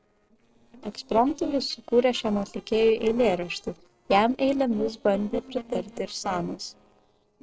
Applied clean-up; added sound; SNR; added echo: neural separator model SepFormer DNS4.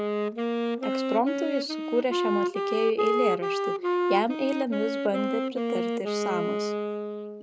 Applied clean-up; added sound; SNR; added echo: none; Wind instrument, woodwind instrument; -2 dB; none.